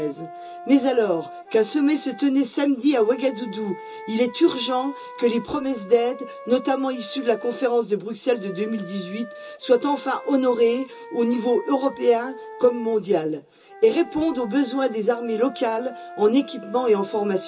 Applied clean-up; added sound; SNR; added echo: none; Wind instrument, woodwind instrument; 17 dB; reverberation time 0.2 s.